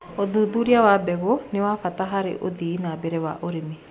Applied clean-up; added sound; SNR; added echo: none; none; none; none.